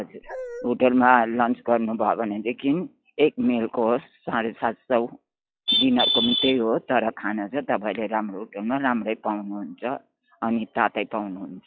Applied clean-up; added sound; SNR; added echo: classical method log-MMSE.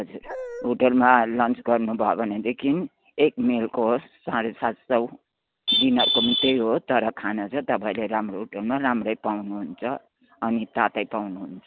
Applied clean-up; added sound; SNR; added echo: none; Dog; 10 dB; none.